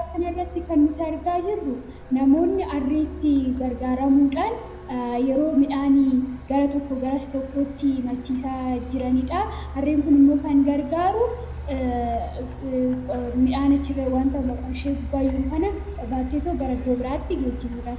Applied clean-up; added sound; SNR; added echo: none; Truck; 12 dB; reverberation time 0.8 s.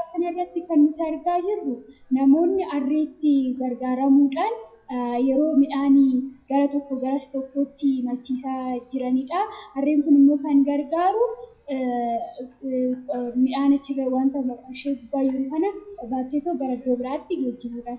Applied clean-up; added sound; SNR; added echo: classical method WPE with log-MMSE.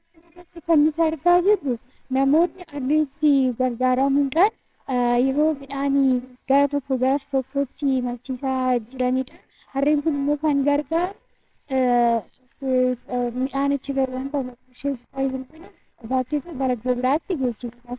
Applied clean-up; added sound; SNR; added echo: neural separator model SepFormer WHAMR!.